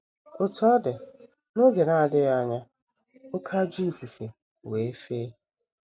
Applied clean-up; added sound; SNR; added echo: none; none; none; none.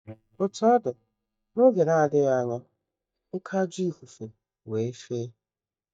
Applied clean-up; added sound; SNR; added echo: neural mask model DeepFilterNet 3.